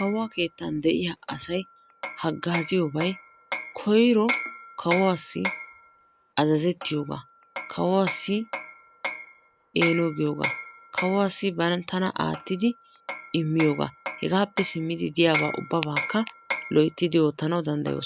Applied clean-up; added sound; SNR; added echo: none; Hammer; 10 dB; none.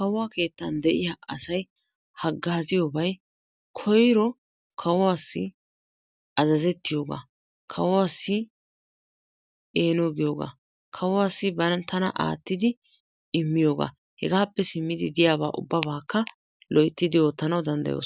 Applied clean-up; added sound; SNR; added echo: none; none; none; none.